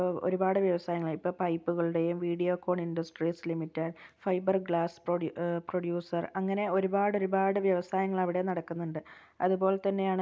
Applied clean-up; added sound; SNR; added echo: none; none; none; none.